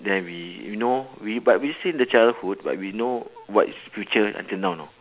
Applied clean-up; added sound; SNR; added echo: none; none; none; none.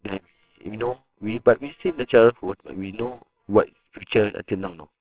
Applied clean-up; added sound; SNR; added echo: neural separator model SepFormer WHAMR!.